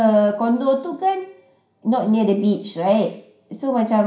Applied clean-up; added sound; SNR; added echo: none; none; none; reverberation time 0.5 s.